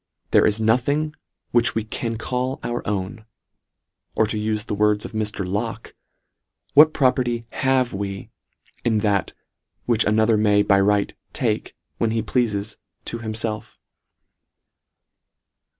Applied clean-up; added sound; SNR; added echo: none; none; none; none.